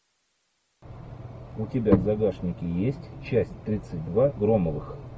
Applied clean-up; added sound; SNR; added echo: none; none; none; none.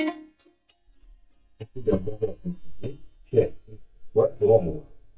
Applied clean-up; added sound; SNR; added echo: neural mask model DeepFilterNet 3.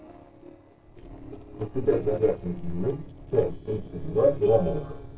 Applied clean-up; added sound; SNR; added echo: neural separator model SepFormer DNS4.